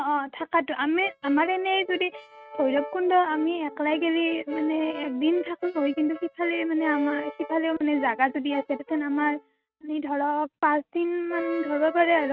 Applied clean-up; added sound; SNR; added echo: neural mask model RNNoise.